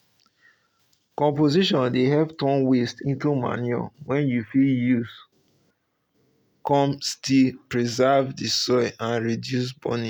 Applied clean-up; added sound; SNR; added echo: none; none; none; none.